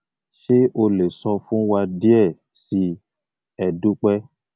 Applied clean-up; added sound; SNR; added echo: none; none; none; none.